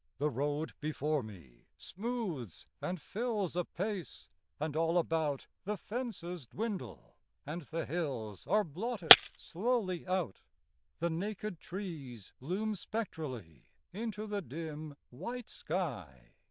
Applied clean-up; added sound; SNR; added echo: neural diffusion model UNIVERSE++.